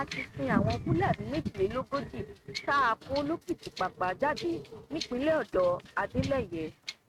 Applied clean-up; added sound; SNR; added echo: neural mask model RNNoise.